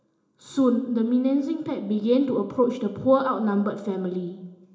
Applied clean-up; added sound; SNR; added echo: none; none; none; reverberation time 0.8 s.